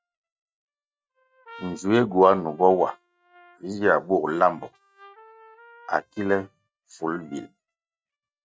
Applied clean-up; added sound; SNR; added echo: neural mask model RNNoise.